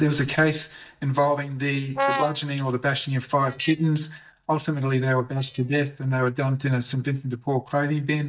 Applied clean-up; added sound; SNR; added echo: neural mask model DeepFilterNet 3.